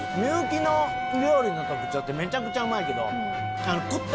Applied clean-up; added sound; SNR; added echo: none; Wind instrument, woodwind instrument; 4 dB; none.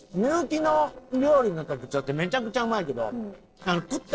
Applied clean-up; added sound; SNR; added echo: neural separator model SepFormer DNS4.